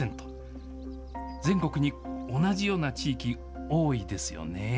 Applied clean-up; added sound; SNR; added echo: none; none; none; none.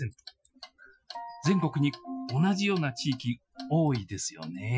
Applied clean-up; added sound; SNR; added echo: classical method Wiener filter.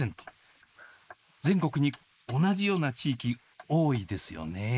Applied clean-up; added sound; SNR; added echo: neural mask model Resemble Enhance denoiser.